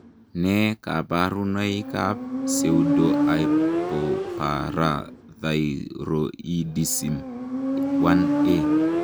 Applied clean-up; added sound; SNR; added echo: none; Motorcycle; 0 dB; none.